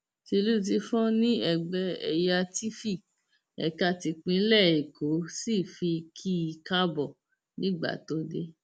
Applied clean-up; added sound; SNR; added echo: none; none; none; none.